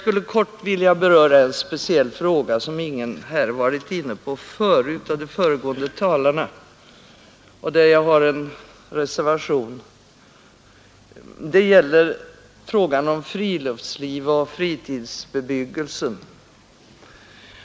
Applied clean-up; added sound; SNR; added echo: none; none; none; none.